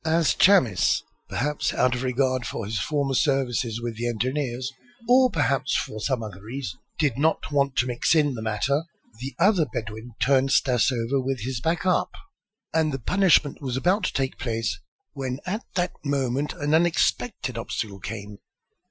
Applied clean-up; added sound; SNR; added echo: classical method Wiener filter.